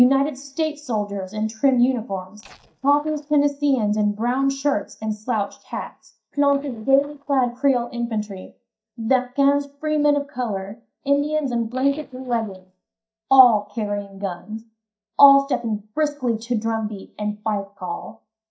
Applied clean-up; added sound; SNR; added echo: neural mask model DeepFilterNet 3.